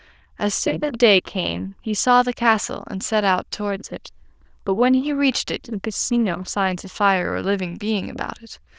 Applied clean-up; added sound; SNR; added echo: neural diffusion model UNIVERSE++.